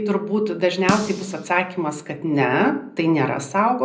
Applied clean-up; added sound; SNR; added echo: none; Snare drum; 10 dB; reverberation time 0.5 s.